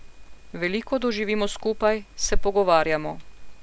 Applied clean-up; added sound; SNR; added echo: none; none; none; none.